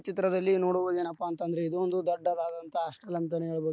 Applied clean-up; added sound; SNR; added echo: none; none; none; none.